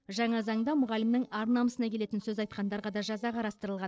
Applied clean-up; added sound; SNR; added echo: neural separator model SepFormer DNS4.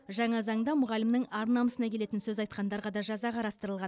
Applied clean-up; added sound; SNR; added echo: none; none; none; none.